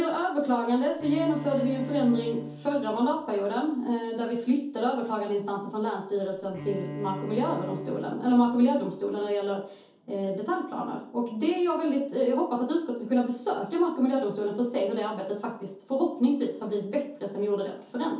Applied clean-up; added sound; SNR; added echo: none; Bowed string instrument; 12 dB; reverberation time 0.6 s.